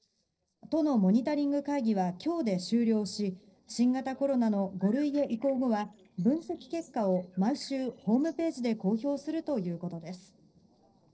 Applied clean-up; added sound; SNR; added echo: neural separator model SepFormer DNS4.